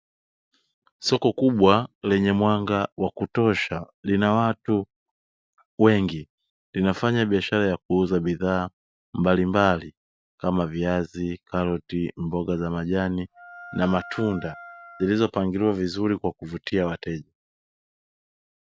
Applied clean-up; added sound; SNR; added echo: none; Wind instrument, woodwind instrument; 18 dB; none.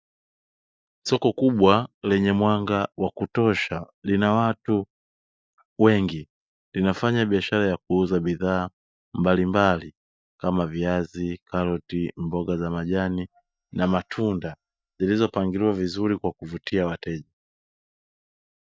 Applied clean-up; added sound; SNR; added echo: neural mask model DeepFilterNet 3.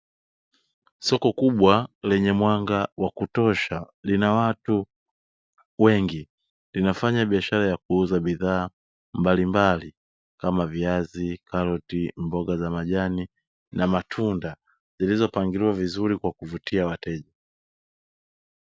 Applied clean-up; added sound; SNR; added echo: none; none; none; none.